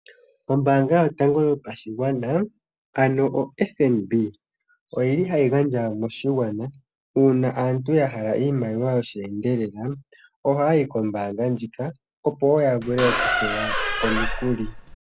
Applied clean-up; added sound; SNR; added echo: none; Squeak; 2 dB; none.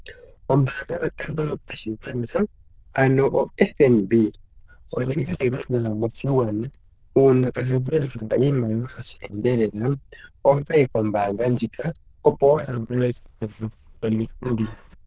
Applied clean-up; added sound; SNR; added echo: neural diffusion model UNIVERSE++.